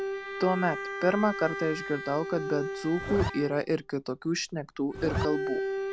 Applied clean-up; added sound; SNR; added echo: none; Bowed string instrument + Zipper (clothing); 5 dB; none.